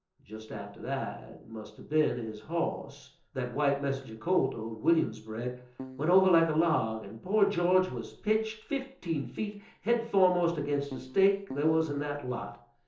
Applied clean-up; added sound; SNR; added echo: neural separator model SepFormer DNS4.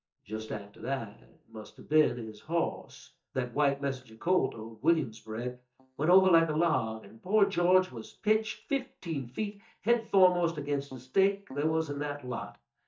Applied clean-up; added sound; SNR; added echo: neural mask model DeepFilterNet 3.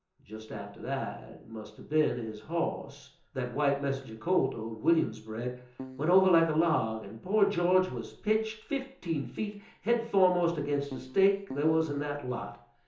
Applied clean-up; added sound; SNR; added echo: none; Keyboard (musical); 14 dB; reverberation time 0.6 s.